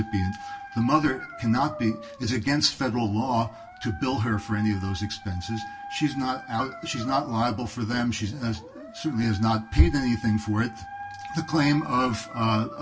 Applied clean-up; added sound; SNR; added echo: none; Dog; 15 dB; reverberation time 0.2 s.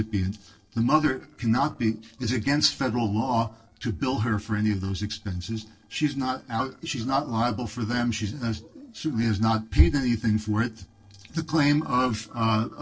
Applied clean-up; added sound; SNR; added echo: neural separator model SepFormer DNS4.